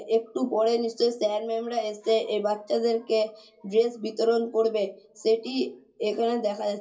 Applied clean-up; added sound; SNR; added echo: none; none; none; reverberation time 0.2 s.